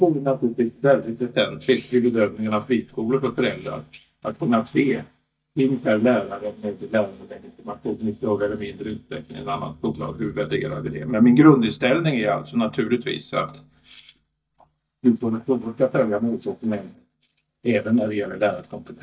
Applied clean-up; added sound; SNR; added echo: neural mask model DeepFilterNet 3.